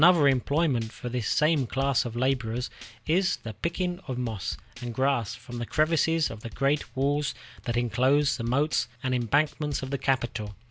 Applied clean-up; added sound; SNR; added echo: none; Drum kit; 18 dB; none.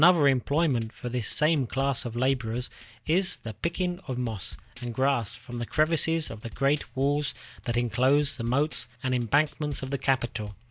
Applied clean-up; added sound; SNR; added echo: neural mask model DeepFilterNet 3.